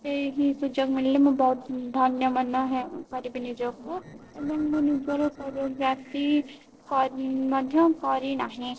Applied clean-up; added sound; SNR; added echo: neural separator model SepFormer DNS4.